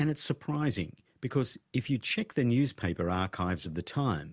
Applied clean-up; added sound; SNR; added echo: none; none; none; none.